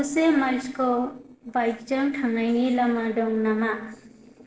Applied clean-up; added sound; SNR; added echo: neural separator model SepFormer DNS4.